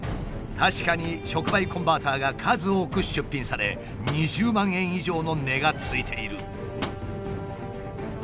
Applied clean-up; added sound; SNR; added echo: none; Microwave oven; 15 dB; none.